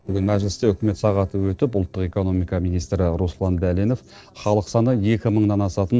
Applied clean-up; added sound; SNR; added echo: neural separator model SepFormer DNS4.